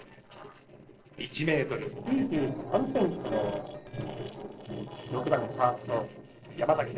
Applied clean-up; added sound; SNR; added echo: neural separator model SepFormer DNS4.